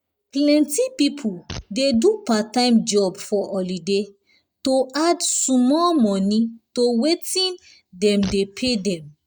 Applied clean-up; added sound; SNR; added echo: neural mask model DeepFilterNet 3.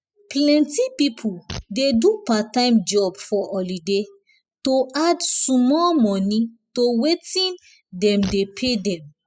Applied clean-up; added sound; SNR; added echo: classical method spectral subtraction.